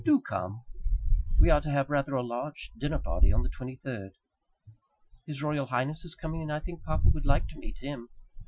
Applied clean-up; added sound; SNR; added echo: classical method Wiener filter.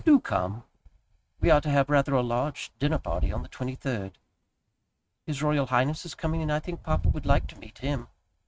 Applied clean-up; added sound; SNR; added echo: neural mask model RNNoise.